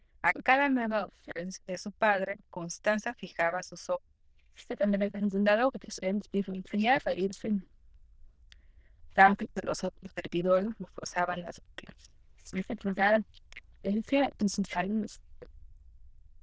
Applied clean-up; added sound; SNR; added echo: neural diffusion model UNIVERSE++.